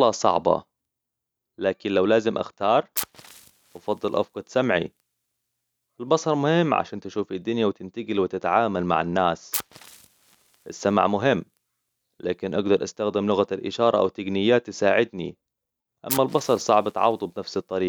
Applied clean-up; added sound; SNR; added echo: none; Fire; 19 dB; none.